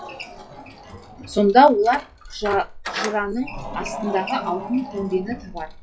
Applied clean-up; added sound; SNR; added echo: classical method log-MMSE.